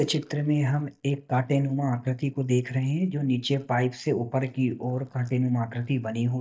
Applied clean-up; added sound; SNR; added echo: neural mask model DeepFilterNet 3.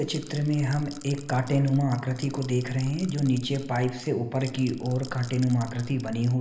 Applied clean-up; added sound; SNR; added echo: none; Rattle / Rattle (instrument); 17 dB; reverberation time 0.8 s.